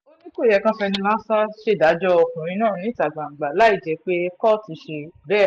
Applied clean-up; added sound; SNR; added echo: none; none; none; none.